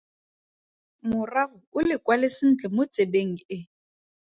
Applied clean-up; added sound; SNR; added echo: none; none; none; none.